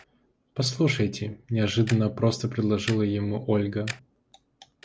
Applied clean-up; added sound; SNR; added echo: none; Tick-tock; 18 dB; none.